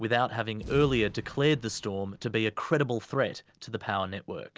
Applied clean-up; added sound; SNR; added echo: none; Boom; 19 dB; none.